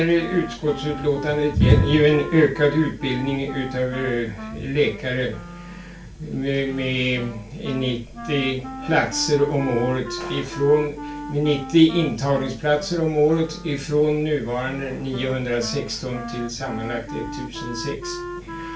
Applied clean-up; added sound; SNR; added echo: none; Wind instrument, woodwind instrument; 13 dB; reverberation time 0.3 s.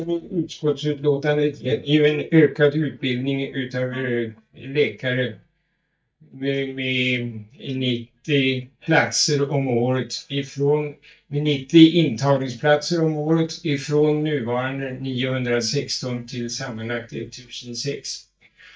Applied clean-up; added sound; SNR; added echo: neural mask model DeepFilterNet 3.